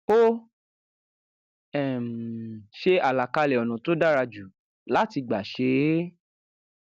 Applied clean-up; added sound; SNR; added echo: none; none; none; none.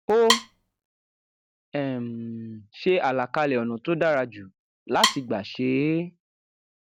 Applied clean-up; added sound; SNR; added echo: none; Wood; 1 dB; none.